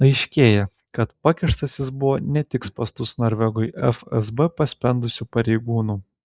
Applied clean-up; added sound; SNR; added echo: neural mask model Resemble Enhance denoiser.